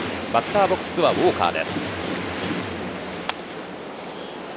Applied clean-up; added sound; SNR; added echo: none; none; none; none.